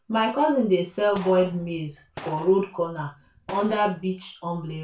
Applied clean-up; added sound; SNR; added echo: none; Gunshot, gunfire; 18 dB; reverberation time 0.3 s.